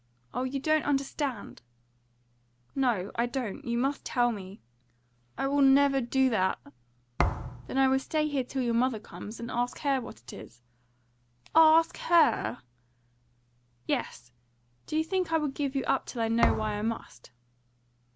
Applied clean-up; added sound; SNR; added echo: none; Thump, thud; 3 dB; none.